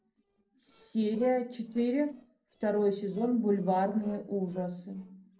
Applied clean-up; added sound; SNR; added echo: neural separator model SepFormer DNS4.